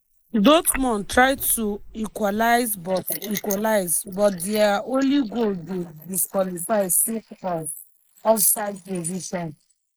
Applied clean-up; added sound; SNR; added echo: neural mask model Resemble Enhance denoiser.